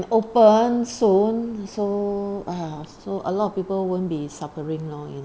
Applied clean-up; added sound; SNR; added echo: none; none; none; none.